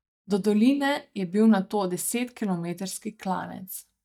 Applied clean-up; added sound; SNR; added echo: neural mask model DeepFilterNet 3.